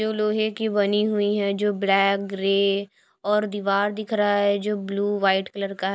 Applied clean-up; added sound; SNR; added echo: none; none; none; none.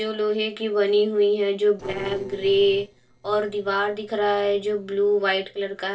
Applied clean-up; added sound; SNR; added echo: neural separator model SepFormer DNS4.